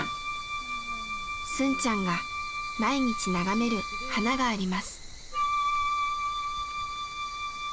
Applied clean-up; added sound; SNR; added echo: none; Wind instrument, woodwind instrument; 1 dB; none.